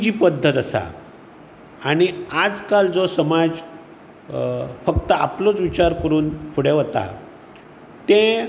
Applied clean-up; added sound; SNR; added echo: none; none; none; none.